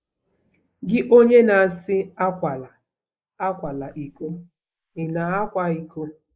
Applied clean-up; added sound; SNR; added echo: neural mask model Resemble Enhance denoiser.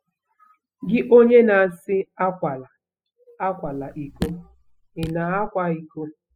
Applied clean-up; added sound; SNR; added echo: classical method spectral subtraction.